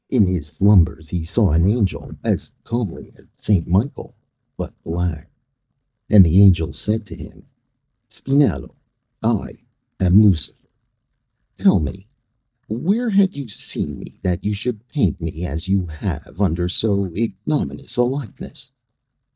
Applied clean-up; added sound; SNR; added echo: neural mask model DeepFilterNet 3.